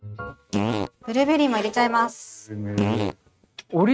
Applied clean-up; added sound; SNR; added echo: neural mask model RNNoise.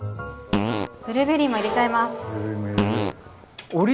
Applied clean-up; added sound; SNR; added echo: none; Fart; 4 dB; none.